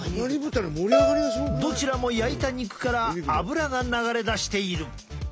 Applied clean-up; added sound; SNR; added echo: none; Bowed string instrument; 1 dB; none.